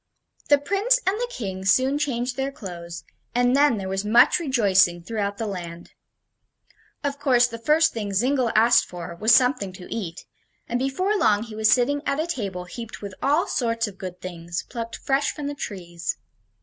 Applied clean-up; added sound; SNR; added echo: none; none; none; none.